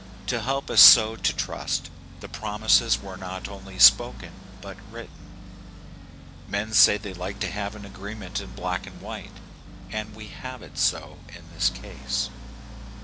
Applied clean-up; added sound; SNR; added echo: none; Accelerating, revving, vroom; 12 dB; none.